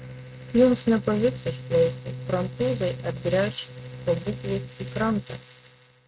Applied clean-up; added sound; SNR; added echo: neural mask model RNNoise.